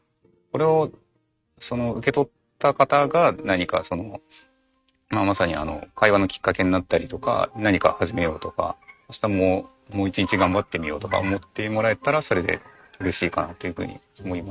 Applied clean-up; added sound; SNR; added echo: neural mask model RNNoise.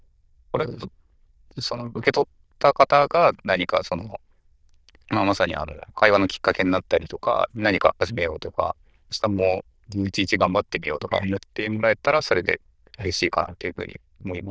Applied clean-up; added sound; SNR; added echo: neural diffusion model UNIVERSE++.